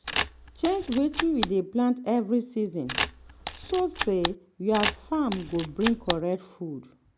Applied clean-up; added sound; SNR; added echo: none; Camera; 5 dB; none.